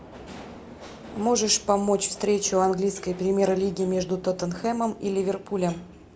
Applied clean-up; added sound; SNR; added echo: none; Subway, metro, underground; 19 dB; none.